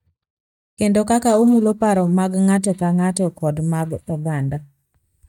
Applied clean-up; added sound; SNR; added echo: neural mask model DeepFilterNet 3.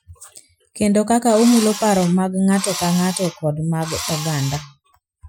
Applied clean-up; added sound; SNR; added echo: classical method Wiener filter.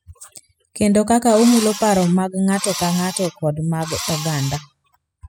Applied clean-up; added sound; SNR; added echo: classical method spectral subtraction.